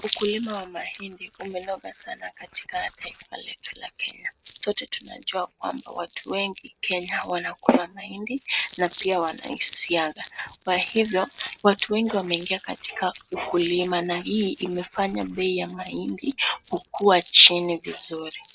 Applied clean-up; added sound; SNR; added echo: neural mask model RNNoise.